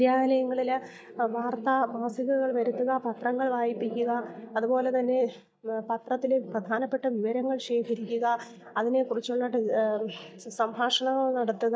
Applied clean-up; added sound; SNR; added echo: neural mask model DeepFilterNet 3.